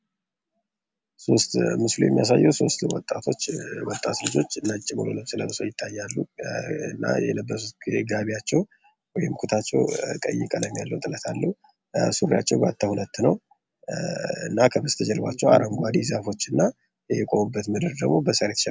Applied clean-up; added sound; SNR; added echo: none; none; none; none.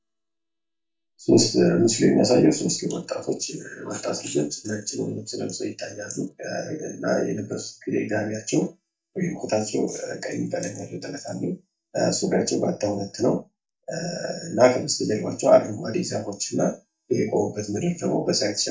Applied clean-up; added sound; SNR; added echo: neural mask model DeepFilterNet 3.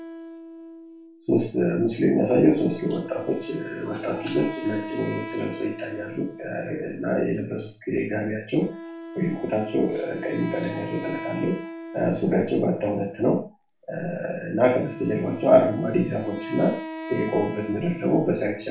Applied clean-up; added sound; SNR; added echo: none; Wind instrument, woodwind instrument; 12 dB; reverberation time 0.3 s.